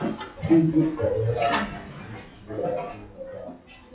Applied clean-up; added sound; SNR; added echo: classical method WPE with log-MMSE.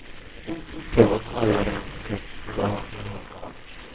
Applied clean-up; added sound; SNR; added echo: neural separator model SepFormer WHAMR!.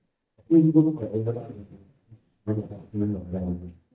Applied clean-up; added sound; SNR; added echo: neural mask model DeepFilterNet 3.